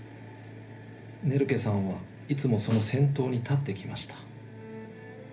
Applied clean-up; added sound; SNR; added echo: none; Snare drum; 16 dB; reverberation time 0.3 s.